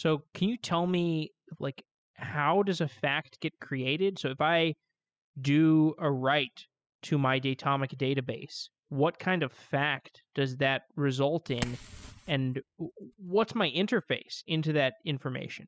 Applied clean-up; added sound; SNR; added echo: classical method spectral subtraction.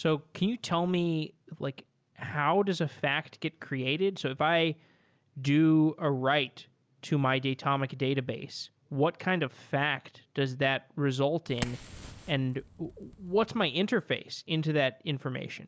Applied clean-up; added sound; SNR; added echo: none; Fire; 15 dB; none.